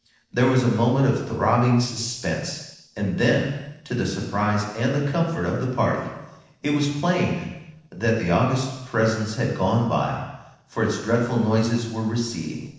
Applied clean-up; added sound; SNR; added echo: neural separator model SepFormer DNS4.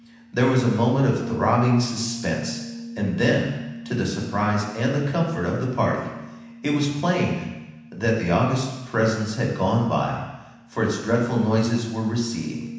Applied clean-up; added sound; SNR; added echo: none; Bass guitar; 13 dB; reverberation time 1.1 s.